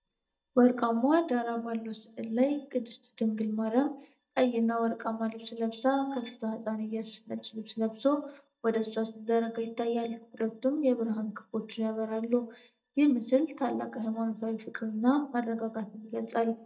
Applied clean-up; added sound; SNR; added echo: neural mask model DeepFilterNet 3.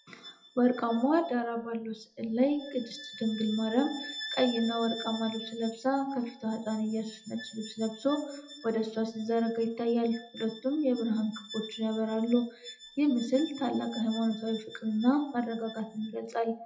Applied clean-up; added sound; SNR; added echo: classical method WPE with log-MMSE.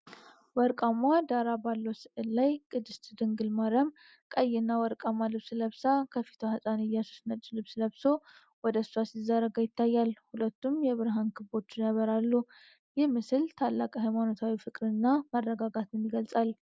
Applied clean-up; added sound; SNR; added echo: none; none; none; none.